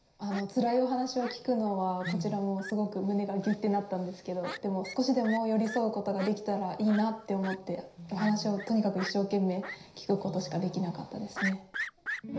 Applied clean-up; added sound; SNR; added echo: none; Fowl; 14 dB; reverberation time 0.5 s.